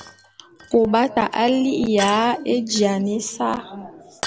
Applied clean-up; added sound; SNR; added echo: none; Shatter; 17 dB; none.